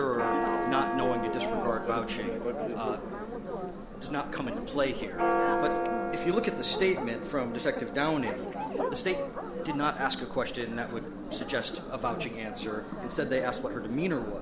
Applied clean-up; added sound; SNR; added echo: none; Church bell; 1 dB; none.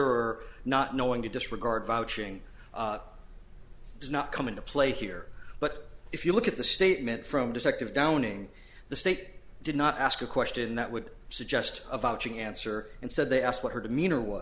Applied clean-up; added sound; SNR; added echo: none; none; none; none.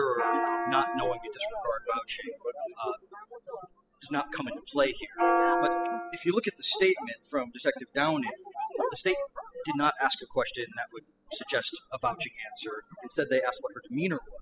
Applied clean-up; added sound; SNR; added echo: classical method spectral subtraction.